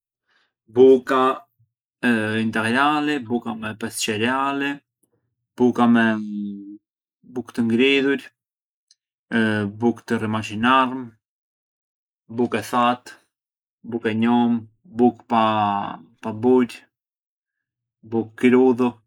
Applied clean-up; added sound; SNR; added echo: neural mask model Resemble Enhance denoiser.